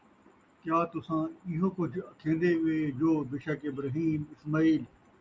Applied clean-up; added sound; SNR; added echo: none; none; none; none.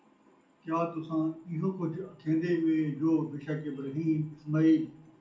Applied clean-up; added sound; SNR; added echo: none; none; none; reverberation time 0.4 s.